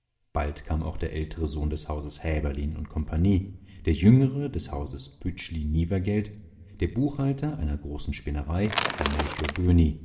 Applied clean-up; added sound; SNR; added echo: none; Crackle / Crushing / Wood; 4 dB; reverberation time 2.5 s.